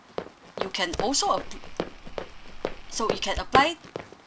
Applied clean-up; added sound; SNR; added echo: none; Fire + Run; 4 dB; none.